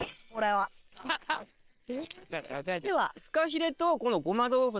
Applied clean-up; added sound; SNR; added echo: neural separator model SepFormer WHAM!.